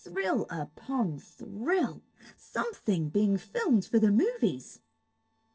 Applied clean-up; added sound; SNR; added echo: neural separator model SepFormer DNS4.